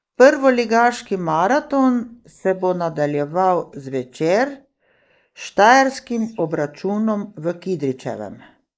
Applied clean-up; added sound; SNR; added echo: neural mask model Resemble Enhance denoiser.